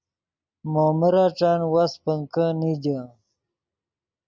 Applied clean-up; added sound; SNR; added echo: none; none; none; none.